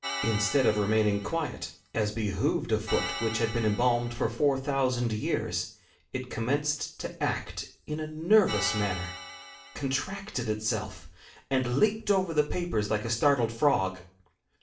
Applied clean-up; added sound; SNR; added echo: none; Organ; 11 dB; reverberation time 0.4 s.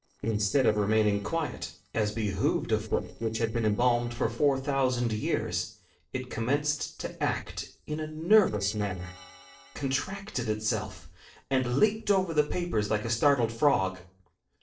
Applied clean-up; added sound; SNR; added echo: neural separator model SepFormer DNS4.